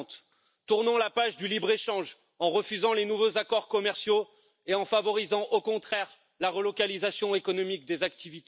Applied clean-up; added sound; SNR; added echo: none; none; none; none.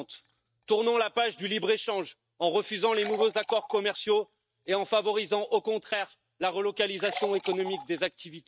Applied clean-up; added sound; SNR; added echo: neural mask model RNNoise.